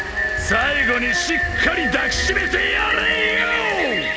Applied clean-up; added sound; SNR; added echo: none; Rain; 2 dB; none.